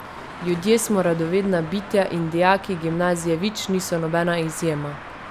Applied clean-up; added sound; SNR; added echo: none; Traffic noise, roadway noise; 15 dB; none.